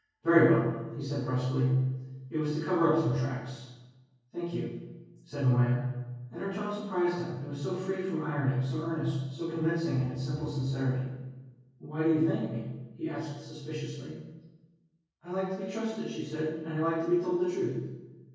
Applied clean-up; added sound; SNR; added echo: none; none; none; reverberation time 1.3 s.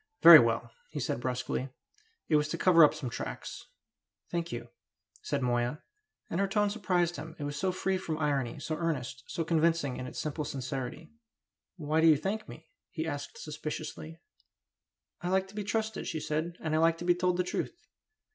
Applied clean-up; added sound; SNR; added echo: none; none; none; none.